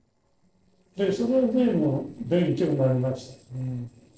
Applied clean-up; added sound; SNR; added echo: neural separator model SepFormer DNS4.